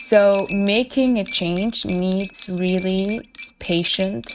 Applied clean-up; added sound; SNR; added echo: neural mask model RNNoise.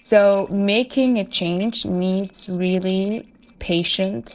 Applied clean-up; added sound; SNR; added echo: neural separator model SepFormer DNS4.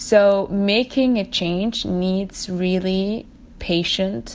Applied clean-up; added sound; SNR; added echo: none; none; none; none.